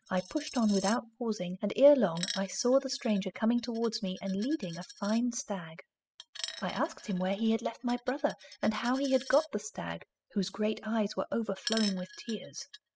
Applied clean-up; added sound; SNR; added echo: classical method spectral subtraction.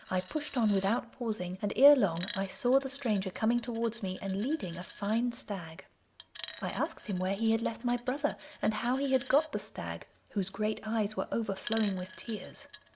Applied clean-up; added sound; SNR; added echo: none; Coin (dropping); 15 dB; none.